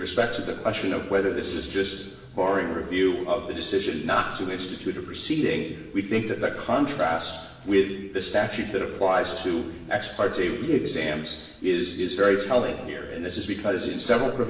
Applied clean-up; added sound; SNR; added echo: none; none; none; reverberation time 1.1 s.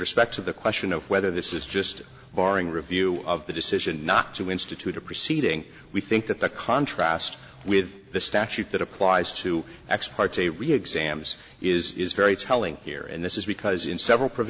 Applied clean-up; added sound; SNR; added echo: none; none; none; none.